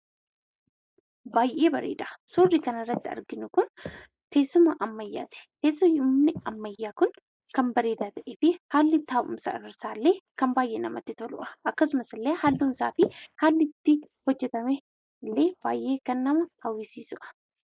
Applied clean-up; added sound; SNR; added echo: neural mask model Resemble Enhance denoiser.